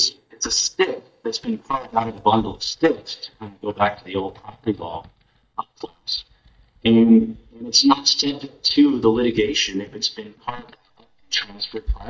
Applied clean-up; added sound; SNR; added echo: neural mask model DeepFilterNet 3.